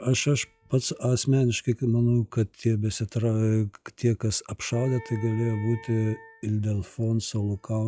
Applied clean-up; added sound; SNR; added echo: classical method log-MMSE.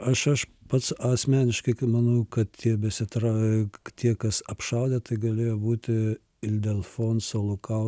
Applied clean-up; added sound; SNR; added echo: none; none; none; none.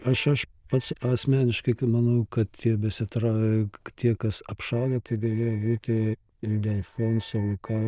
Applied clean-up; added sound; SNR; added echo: neural diffusion model UNIVERSE++.